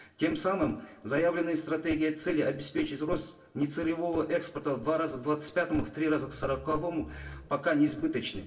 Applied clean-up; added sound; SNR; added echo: none; Growling; 16 dB; reverberation time 0.3 s.